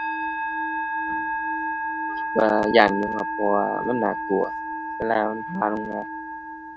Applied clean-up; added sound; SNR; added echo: none; Musical instrument; 3 dB; none.